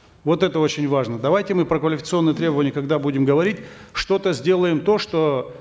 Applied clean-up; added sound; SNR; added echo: none; none; none; none.